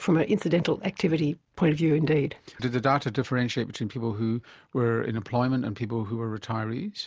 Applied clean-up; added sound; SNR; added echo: none; none; none; none.